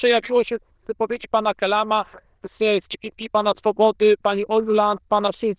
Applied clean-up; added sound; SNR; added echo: neural diffusion model UNIVERSE++.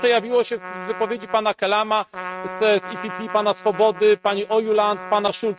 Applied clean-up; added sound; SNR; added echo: neural mask model RNNoise.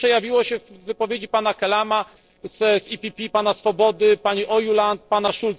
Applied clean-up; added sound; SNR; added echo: neural separator model SepFormer DNS4.